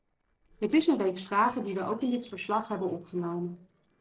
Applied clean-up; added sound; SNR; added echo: neural separator model SepFormer DNS4.